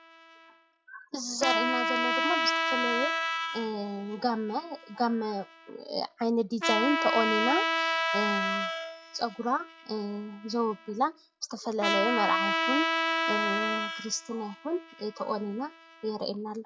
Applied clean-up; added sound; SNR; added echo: classical method log-MMSE.